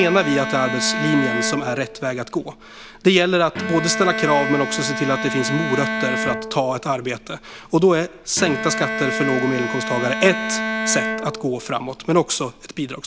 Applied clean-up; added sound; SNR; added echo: none; Bowed string instrument; 5 dB; none.